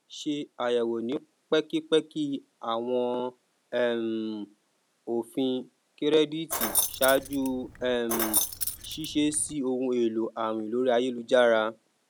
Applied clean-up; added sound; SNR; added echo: none; Keys jangling; 3 dB; none.